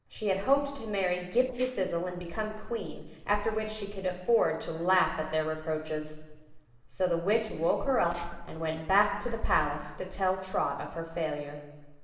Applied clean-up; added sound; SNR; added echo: neural separator model SepFormer DNS4.